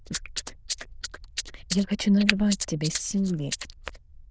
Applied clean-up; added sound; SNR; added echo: neural diffusion model UNIVERSE++.